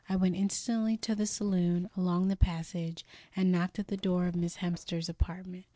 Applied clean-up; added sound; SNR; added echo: neural separator model SepFormer DNS4.